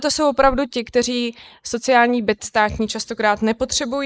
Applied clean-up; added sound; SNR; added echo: neural mask model Resemble Enhance denoiser.